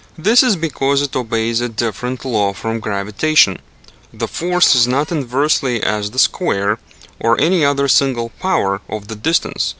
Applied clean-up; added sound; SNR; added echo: none; Cupboard open or close; 18 dB; none.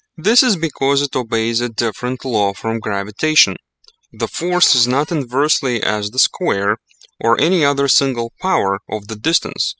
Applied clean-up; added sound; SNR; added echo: classical method spectral subtraction.